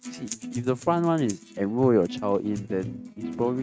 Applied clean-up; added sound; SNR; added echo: neural mask model RNNoise.